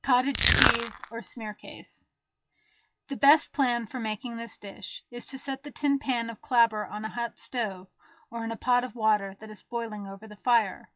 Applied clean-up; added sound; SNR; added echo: classical method WPE with log-MMSE.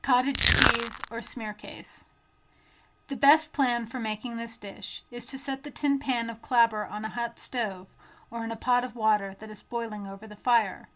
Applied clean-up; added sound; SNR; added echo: none; Crushing; -3 dB; reverberation time 0.2 s.